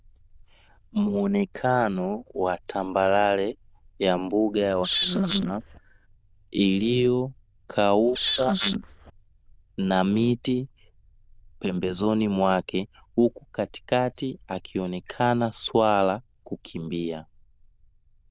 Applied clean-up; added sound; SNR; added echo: neural diffusion model UNIVERSE++.